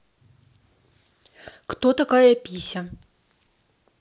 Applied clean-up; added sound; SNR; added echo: none; none; none; none.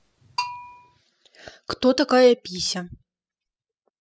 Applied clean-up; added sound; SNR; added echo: classical method spectral subtraction.